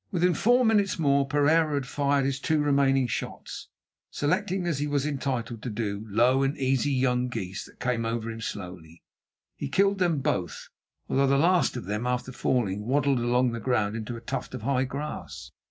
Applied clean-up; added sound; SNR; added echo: none; none; none; none.